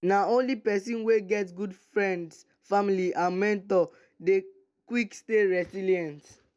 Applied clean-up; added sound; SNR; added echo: none; none; none; none.